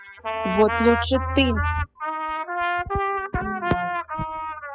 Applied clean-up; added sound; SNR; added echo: classical method spectral subtraction.